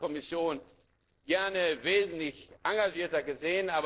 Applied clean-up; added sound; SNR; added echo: neural separator model SepFormer DNS4.